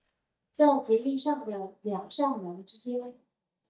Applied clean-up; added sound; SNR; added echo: neural mask model DeepFilterNet 3.